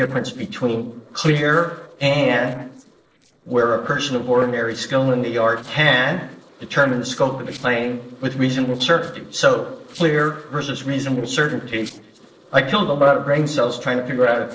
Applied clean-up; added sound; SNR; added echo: neural separator model SepFormer DNS4.